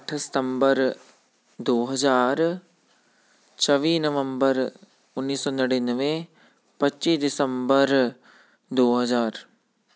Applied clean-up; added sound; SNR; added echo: none; none; none; none.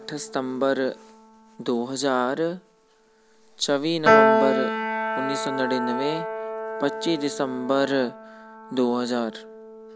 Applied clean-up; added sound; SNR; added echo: none; Piano; 0 dB; none.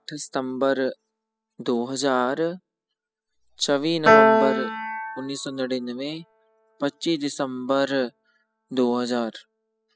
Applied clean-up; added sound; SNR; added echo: classical method spectral subtraction.